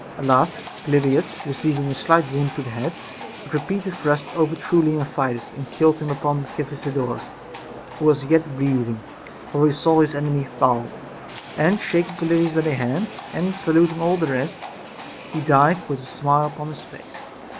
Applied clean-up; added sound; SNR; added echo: none; Livestock, farm animals, working animals; 15 dB; none.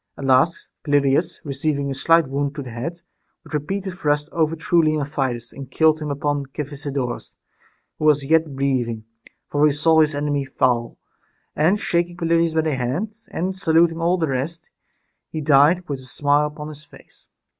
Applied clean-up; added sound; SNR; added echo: none; none; none; none.